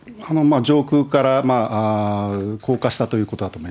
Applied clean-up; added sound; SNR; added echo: none; none; none; none.